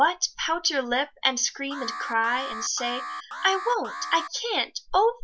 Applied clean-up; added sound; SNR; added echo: none; Alarm; 10 dB; none.